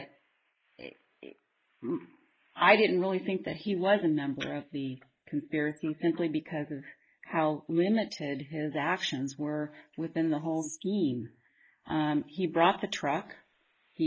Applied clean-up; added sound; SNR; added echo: neural mask model Resemble Enhance denoiser.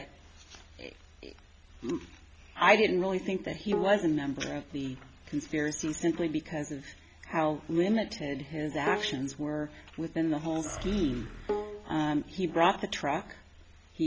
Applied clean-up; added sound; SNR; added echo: none; Bowed string instrument + Animal; 10 dB; none.